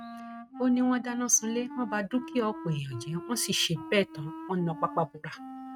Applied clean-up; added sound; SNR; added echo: neural mask model RNNoise.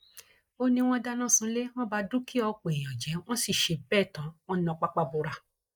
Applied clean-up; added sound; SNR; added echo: neural mask model Resemble Enhance denoiser.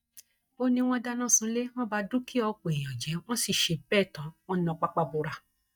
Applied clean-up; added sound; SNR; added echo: neural mask model DeepFilterNet 3.